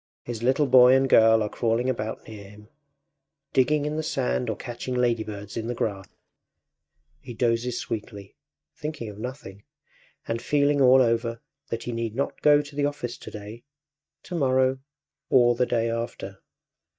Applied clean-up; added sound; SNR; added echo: neural mask model DeepFilterNet 3.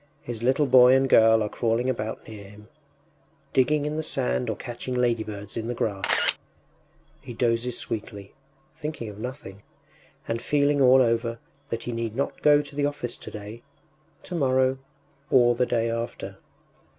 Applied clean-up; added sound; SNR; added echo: none; Camera; -1 dB; none.